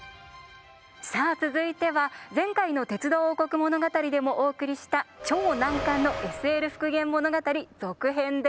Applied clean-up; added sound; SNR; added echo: none; none; none; none.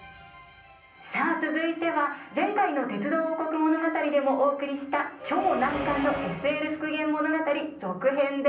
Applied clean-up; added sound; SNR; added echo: none; none; none; reverberation time 0.6 s.